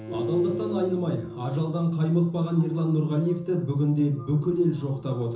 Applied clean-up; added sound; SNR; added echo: none; Bowed string instrument; 19 dB; reverberation time 0.7 s.